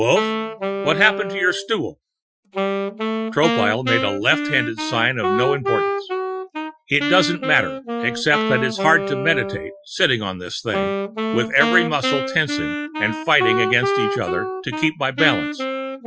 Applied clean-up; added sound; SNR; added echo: classical method Wiener filter.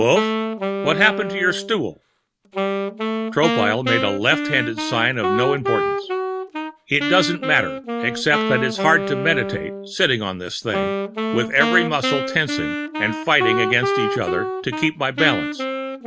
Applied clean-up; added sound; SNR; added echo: none; Wind instrument, woodwind instrument; 2 dB; none.